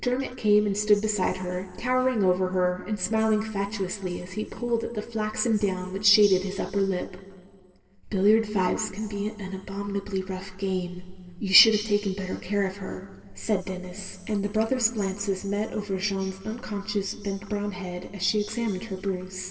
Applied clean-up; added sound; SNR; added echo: none; none; none; reverberation time 1.8 s.